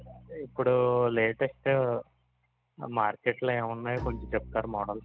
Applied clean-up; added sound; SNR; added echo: none; Bowed string instrument; 17 dB; none.